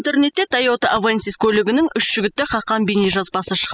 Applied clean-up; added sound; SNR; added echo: classical method spectral subtraction.